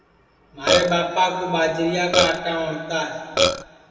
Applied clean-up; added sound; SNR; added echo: none; Burping, eructation; -3 dB; reverberation time 2.1 s.